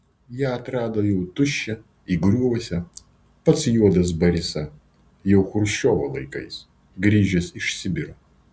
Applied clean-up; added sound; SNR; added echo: none; none; none; none.